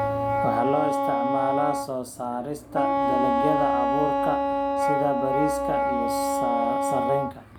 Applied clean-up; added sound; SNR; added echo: none; Wind instrument, woodwind instrument; -4 dB; none.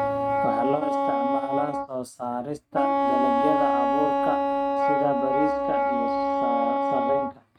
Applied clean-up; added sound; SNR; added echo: neural mask model RNNoise.